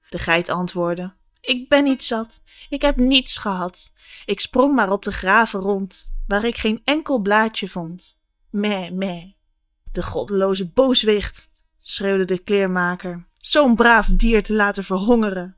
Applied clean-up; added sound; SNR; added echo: neural mask model DeepFilterNet 3.